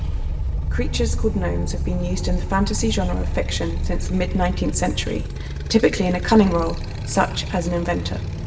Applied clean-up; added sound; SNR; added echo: none; Motorcycle; 1 dB; reverberation time 0.6 s.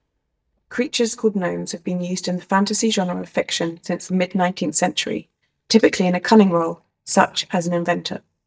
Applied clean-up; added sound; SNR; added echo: neural mask model DeepFilterNet 3.